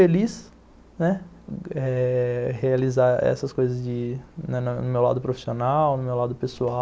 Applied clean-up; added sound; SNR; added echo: none; none; none; none.